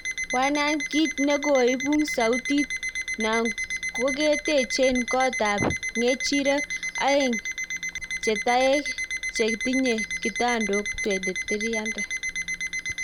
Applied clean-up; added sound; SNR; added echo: none; Alarm; 4 dB; none.